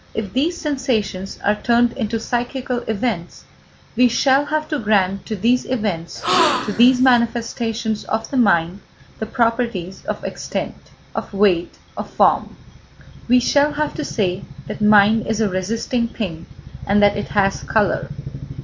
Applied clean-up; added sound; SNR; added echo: none; Gasp; 1 dB; none.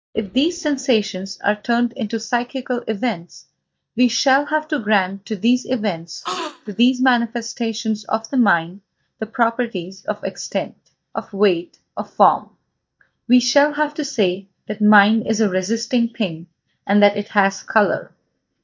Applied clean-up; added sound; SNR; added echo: neural mask model DeepFilterNet 3.